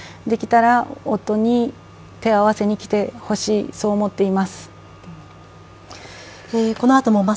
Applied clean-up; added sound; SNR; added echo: none; none; none; none.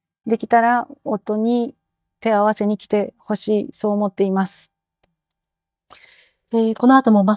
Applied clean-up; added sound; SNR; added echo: neural mask model DeepFilterNet 3.